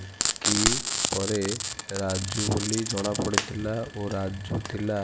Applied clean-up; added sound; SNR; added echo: none; Frying (food); 0 dB; none.